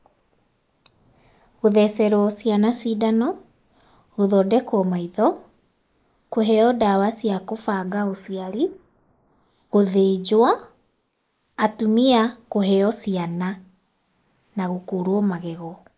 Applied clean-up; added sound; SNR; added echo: neural mask model Resemble Enhance denoiser.